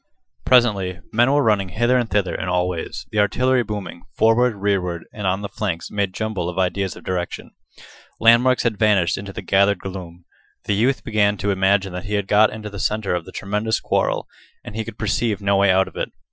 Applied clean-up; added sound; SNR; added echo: classical method Wiener filter.